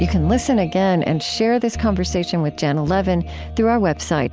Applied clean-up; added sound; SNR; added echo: none; none; none; none.